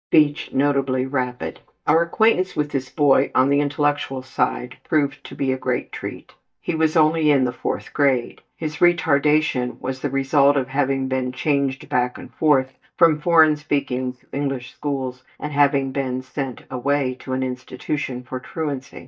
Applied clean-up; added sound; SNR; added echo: neural mask model DeepFilterNet 3.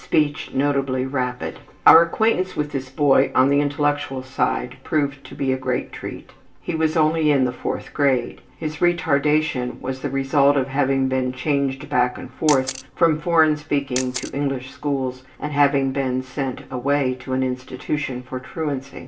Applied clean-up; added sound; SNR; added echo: none; Camera; 13 dB; reverberation time 0.2 s.